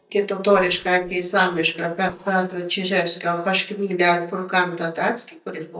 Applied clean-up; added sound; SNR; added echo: neural mask model DeepFilterNet 3.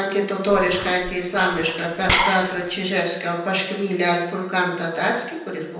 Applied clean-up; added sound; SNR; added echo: none; Liquid; 5 dB; reverberation time 0.9 s.